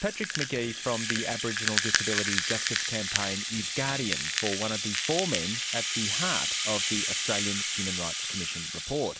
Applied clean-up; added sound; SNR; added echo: none; Rattle (instrument); -3 dB; none.